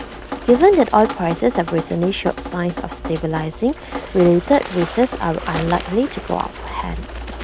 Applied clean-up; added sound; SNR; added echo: none; Water / Bird + Drip; 11 dB; none.